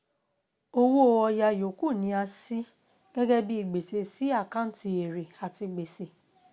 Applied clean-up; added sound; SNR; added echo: none; none; none; none.